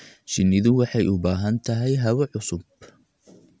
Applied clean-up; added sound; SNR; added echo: none; none; none; none.